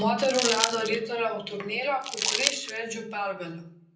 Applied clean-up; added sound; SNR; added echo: none; Crumpling, crinkling; 0 dB; reverberation time 0.6 s.